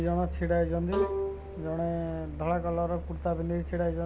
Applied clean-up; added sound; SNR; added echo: none; Bowed string instrument + Truck; 4 dB; none.